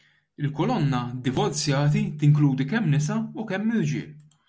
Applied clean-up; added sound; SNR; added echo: none; none; none; none.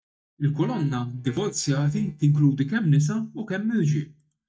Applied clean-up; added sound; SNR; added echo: neural mask model DeepFilterNet 3.